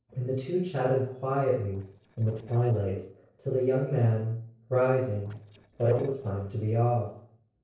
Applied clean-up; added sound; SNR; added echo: neural separator model SepFormer DNS4.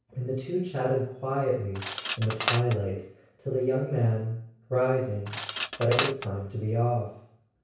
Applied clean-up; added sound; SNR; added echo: none; Cutlery, silverware; 9 dB; reverberation time 0.6 s.